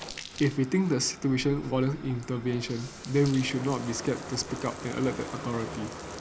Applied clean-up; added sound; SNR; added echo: none; Bathtub (filling or washing); 12 dB; none.